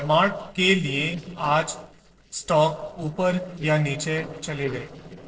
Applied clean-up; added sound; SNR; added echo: neural separator model SepFormer DNS4.